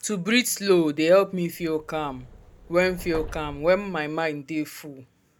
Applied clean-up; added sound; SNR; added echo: none; Subway, metro, underground; 17 dB; none.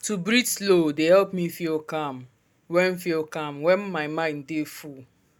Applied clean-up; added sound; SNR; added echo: none; none; none; none.